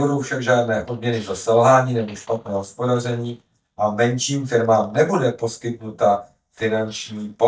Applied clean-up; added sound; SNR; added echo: neural mask model DeepFilterNet 3.